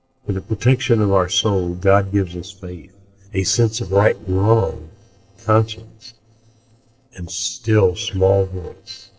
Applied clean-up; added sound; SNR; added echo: neural separator model SepFormer DNS4.